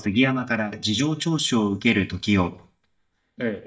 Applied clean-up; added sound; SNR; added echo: neural mask model DeepFilterNet 3.